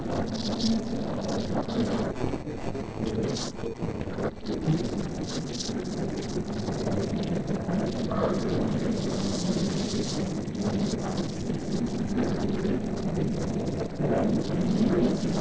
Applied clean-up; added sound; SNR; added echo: neural separator model SepFormer DNS4.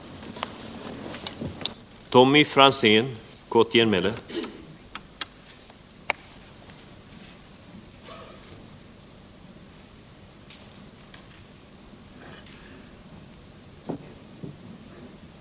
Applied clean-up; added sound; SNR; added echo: none; none; none; none.